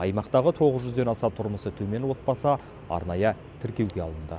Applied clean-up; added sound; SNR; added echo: none; none; none; none.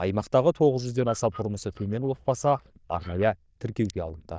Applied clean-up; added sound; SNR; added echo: neural diffusion model UNIVERSE++.